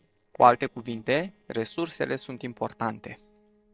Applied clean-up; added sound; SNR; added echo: neural separator model SepFormer DNS4.